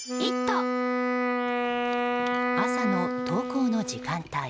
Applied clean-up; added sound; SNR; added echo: none; Wind instrument, woodwind instrument; -4 dB; none.